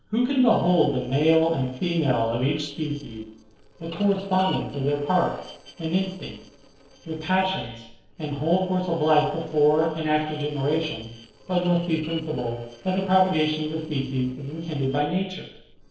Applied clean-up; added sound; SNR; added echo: neural separator model SepFormer DNS4.